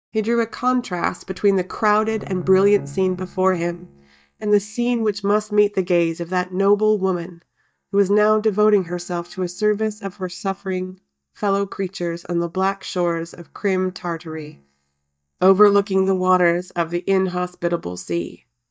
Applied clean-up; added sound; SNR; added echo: neural mask model DeepFilterNet 3.